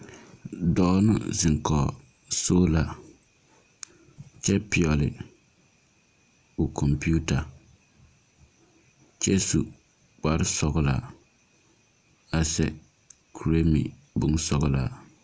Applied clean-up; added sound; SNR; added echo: none; none; none; none.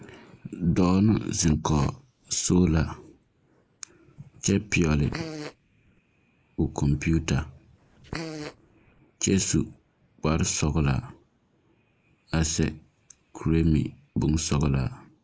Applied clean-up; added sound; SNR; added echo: neural mask model Resemble Enhance denoiser.